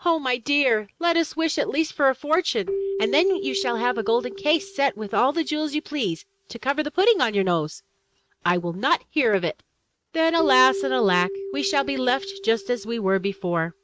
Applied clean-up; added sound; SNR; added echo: neural mask model RNNoise.